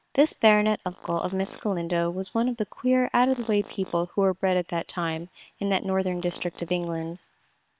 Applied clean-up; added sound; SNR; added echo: neural separator model SepFormer WHAM!.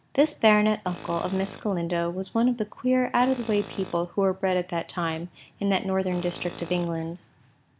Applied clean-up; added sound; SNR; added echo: none; Tools; 17 dB; none.